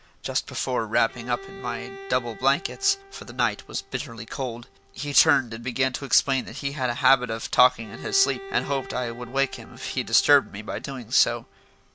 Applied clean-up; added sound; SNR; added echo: none; Bowed string instrument; 18 dB; none.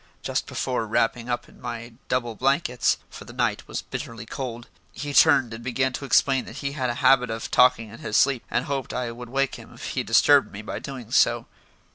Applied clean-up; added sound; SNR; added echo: none; none; none; none.